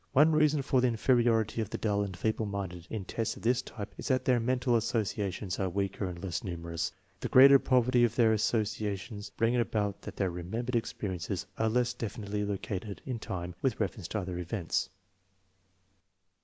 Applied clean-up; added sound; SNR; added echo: none; none; none; none.